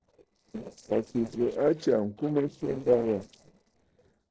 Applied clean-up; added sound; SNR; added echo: neural separator model SepFormer DNS4.